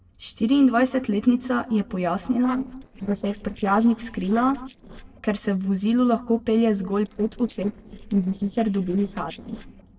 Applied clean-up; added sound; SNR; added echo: neural separator model SepFormer DNS4.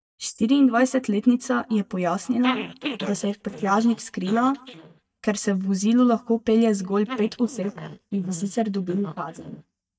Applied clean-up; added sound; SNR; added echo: neural mask model DeepFilterNet 3.